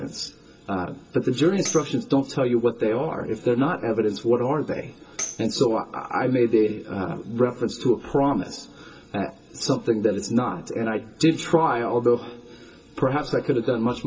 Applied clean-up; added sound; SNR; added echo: none; Tambourine; 14 dB; reverberation time 0.2 s.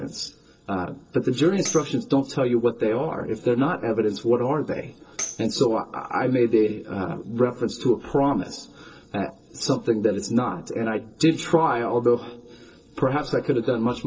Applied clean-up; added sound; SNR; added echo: neural separator model SepFormer DNS4.